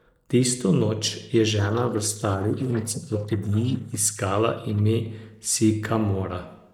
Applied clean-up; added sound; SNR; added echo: neural mask model Resemble Enhance denoiser.